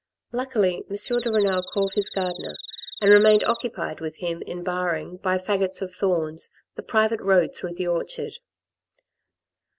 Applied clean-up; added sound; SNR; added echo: none; Cricket; 13 dB; none.